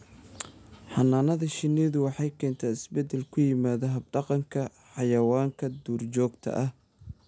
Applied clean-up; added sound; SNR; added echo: none; none; none; none.